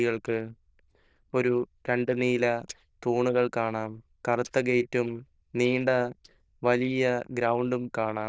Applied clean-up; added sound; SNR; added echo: neural diffusion model UNIVERSE++.